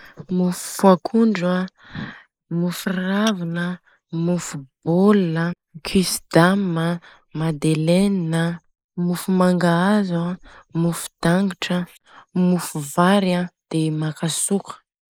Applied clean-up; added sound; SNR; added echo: neural mask model Resemble Enhance denoiser.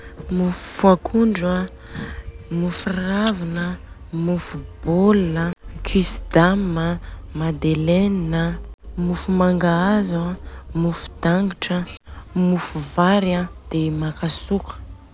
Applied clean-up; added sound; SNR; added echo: none; Tap / Glass; 18 dB; none.